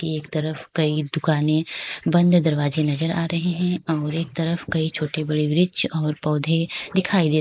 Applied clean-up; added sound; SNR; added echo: neural mask model Resemble Enhance denoiser.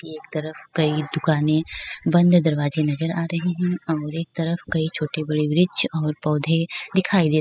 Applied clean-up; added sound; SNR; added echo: classical method spectral subtraction.